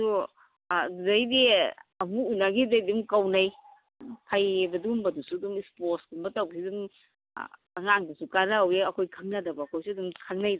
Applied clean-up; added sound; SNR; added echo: none; none; none; none.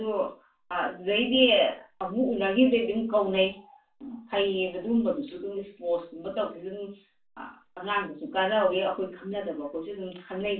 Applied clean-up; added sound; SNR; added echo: none; none; none; reverberation time 0.3 s.